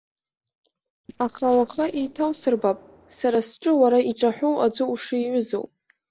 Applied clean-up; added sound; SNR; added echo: neural separator model SepFormer DNS4.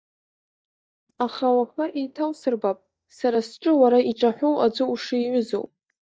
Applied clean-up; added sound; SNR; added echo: neural mask model DeepFilterNet 3.